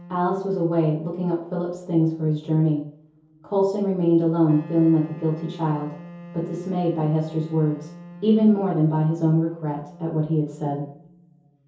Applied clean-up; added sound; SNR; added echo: none; Wind instrument, woodwind instrument; 19 dB; reverberation time 0.6 s.